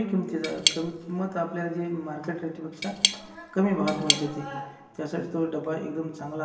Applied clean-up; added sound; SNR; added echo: none; Cutlery, silverware / Tap; 0 dB; reverberation time 1.1 s.